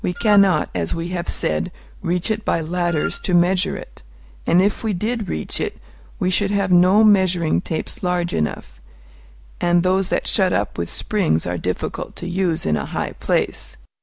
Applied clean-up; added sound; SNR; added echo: none; Wind instrument, woodwind instrument; 12 dB; none.